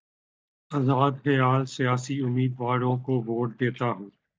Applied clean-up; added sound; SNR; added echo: neural mask model DeepFilterNet 3.